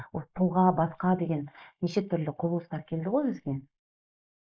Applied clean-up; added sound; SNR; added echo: neural mask model Resemble Enhance denoiser.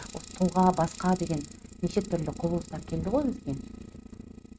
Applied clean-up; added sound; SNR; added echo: neural mask model RNNoise.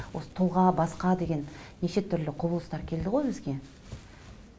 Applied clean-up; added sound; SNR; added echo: none; none; none; none.